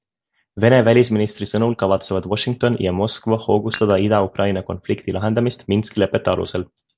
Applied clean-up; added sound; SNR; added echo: none; Dishes, pots, and pans; 18 dB; none.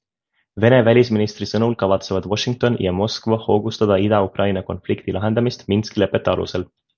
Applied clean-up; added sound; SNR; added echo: none; none; none; none.